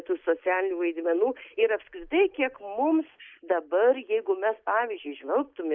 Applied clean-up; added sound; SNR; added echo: neural mask model Resemble Enhance denoiser.